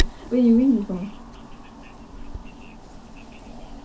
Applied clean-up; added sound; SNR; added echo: none; Wind; 7 dB; reverberation time 0.4 s.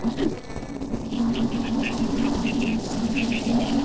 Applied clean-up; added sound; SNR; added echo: neural separator model SepFormer DNS4.